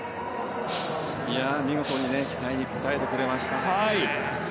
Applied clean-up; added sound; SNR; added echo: none; Shatter; 16 dB; none.